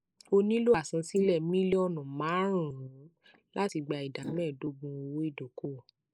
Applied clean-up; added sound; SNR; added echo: neural mask model Resemble Enhance denoiser.